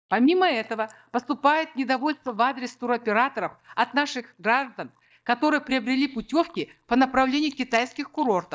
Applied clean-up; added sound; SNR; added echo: neural mask model DeepFilterNet 3.